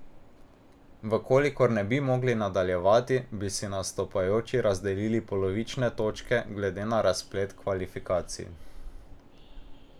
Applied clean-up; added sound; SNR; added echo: none; Train; 17 dB; none.